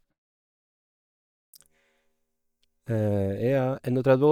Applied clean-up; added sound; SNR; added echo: neural mask model DeepFilterNet 3.